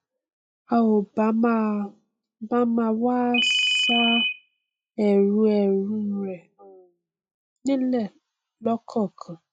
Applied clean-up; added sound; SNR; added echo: classical method log-MMSE.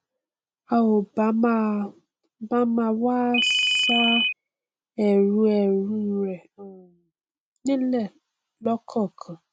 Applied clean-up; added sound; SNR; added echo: none; Ringtone; -3 dB; none.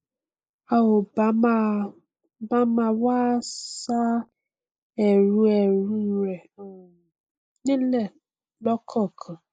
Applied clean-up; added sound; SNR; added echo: neural mask model Resemble Enhance denoiser.